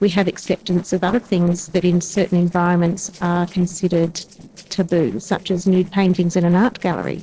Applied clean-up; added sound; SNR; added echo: neural separator model SepFormer DNS4.